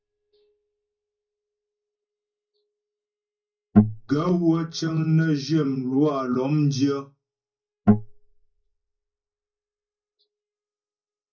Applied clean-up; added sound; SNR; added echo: neural mask model DeepFilterNet 3.